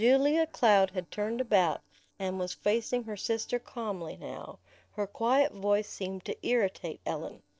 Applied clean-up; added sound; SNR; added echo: neural separator model SepFormer DNS4.